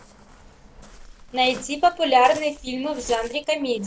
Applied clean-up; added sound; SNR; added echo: none; Waves, surf; 20 dB; none.